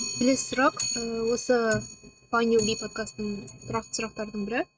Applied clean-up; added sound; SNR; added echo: neural mask model RNNoise.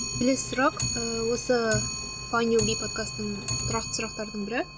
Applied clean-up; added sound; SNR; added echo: none; Clock; 4 dB; none.